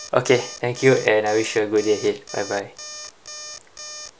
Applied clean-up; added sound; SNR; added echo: none; Alarm; 15 dB; none.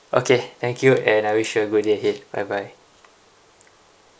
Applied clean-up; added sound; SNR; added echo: none; none; none; none.